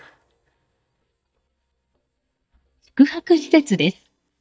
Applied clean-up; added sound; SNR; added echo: neural mask model DeepFilterNet 3.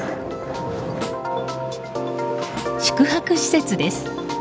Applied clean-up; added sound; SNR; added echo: none; Snare drum; 17 dB; none.